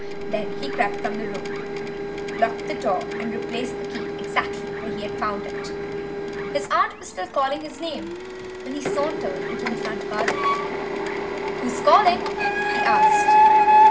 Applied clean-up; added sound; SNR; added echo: none; Printer; -4 dB; none.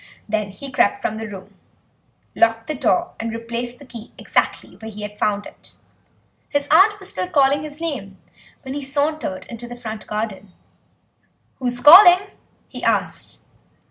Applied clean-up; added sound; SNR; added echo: none; none; none; none.